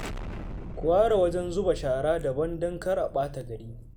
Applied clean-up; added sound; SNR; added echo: none; Explosion; 10 dB; none.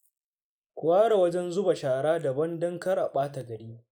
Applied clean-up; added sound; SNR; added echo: neural mask model Resemble Enhance denoiser.